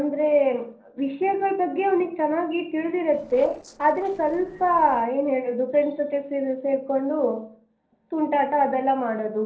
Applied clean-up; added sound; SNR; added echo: neural separator model SepFormer DNS4.